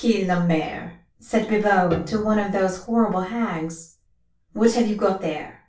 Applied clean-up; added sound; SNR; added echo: none; Piano; 14 dB; reverberation time 0.3 s.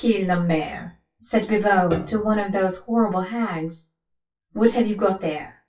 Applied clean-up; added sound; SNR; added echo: classical method WPE with log-MMSE.